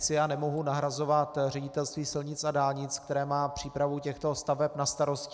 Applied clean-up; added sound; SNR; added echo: none; none; none; none.